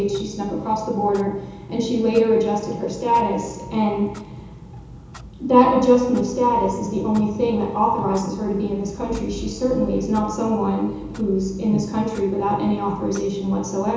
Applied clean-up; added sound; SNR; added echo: none; Clock; 19 dB; reverberation time 1.0 s.